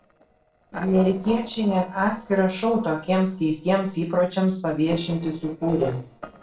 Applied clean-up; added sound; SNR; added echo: neural separator model SepFormer DNS4.